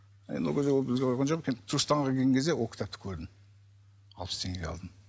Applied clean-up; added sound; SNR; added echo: none; none; none; none.